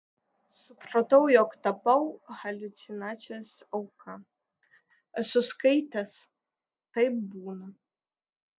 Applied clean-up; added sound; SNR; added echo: none; none; none; none.